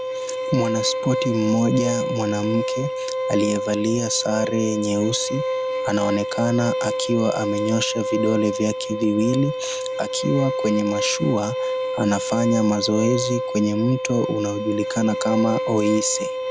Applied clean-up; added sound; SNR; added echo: none; Bowed string instrument; 3 dB; none.